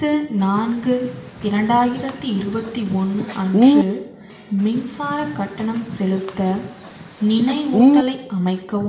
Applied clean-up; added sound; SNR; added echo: none; Bird; 1 dB; reverberation time 0.8 s.